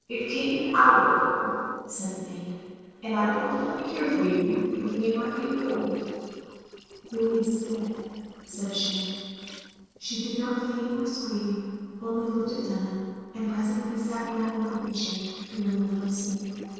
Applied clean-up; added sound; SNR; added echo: neural separator model SepFormer DNS4.